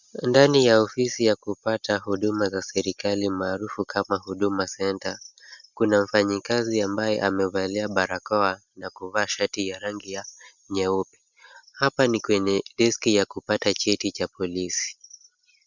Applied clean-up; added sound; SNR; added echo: none; none; none; none.